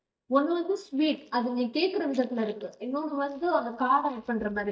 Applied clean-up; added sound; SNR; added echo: neural mask model DeepFilterNet 3.